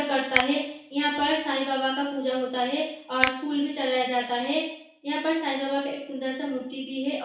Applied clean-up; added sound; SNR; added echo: none; Finger snapping; 8 dB; reverberation time 0.6 s.